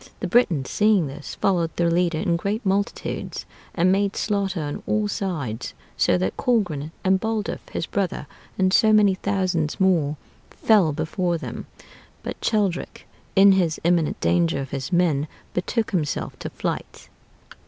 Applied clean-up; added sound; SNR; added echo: none; none; none; none.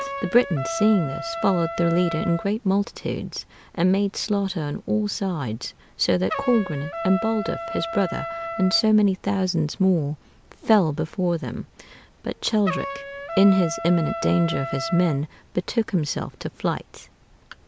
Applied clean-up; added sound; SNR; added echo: none; Trumpet; 11 dB; none.